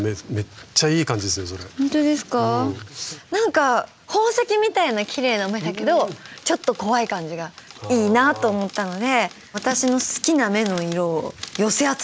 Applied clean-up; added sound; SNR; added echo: none; none; none; none.